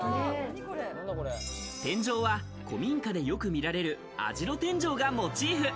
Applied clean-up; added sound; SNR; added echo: none; none; none; none.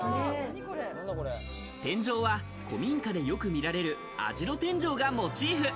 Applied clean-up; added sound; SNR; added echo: none; Bowed string instrument; 19 dB; none.